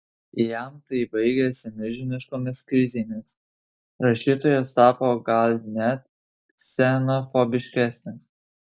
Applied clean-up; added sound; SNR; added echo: none; none; none; none.